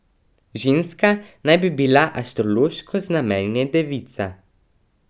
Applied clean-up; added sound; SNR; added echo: none; none; none; none.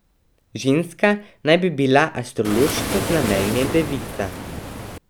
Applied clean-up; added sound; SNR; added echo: none; Waves, surf; 5 dB; none.